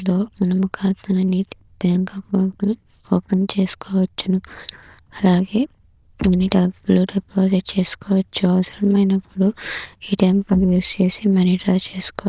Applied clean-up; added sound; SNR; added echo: neural diffusion model UNIVERSE++.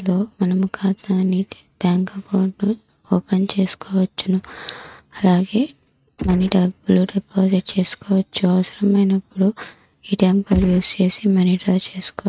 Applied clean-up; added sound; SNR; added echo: neural mask model RNNoise.